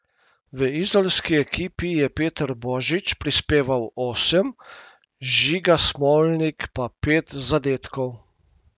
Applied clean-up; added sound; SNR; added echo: none; none; none; none.